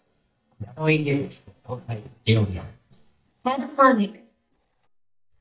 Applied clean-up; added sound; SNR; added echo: neural mask model DeepFilterNet 3.